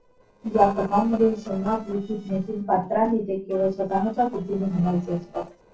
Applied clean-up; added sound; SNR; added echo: neural separator model SepFormer DNS4.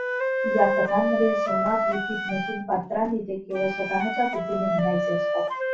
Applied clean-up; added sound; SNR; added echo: none; Wind instrument, woodwind instrument; 0 dB; reverberation time 0.3 s.